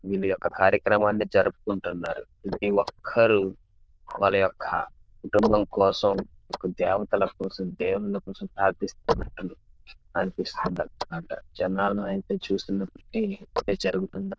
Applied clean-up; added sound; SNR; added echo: neural diffusion model UNIVERSE++.